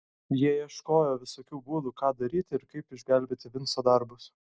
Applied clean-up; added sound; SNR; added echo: none; none; none; none.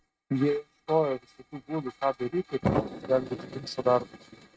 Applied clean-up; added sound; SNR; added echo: neural mask model RNNoise.